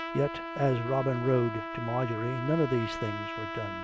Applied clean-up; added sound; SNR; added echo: none; Trumpet; 7 dB; none.